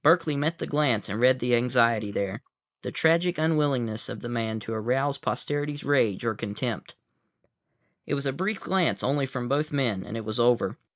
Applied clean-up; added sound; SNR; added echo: neural mask model Resemble Enhance denoiser.